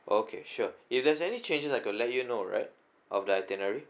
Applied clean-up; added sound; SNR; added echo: none; none; none; none.